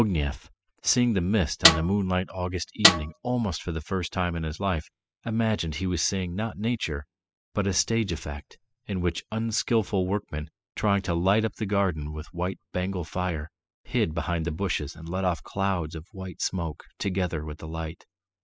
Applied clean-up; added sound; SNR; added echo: classical method spectral subtraction.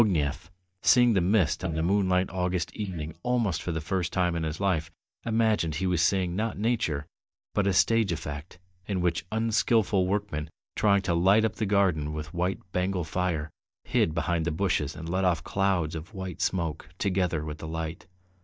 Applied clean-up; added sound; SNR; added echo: neural mask model DeepFilterNet 3.